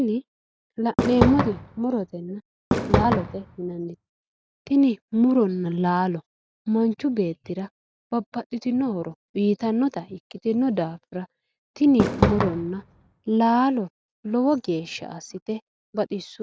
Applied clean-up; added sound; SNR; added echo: none; Fireworks; 1 dB; none.